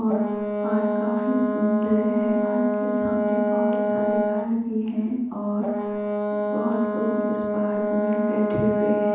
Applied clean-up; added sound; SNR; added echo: none; Brass instrument; 0 dB; reverberation time 0.9 s.